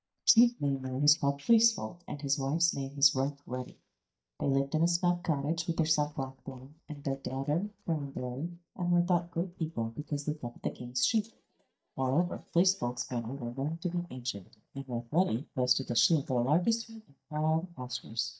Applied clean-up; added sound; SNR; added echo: neural mask model DeepFilterNet 3.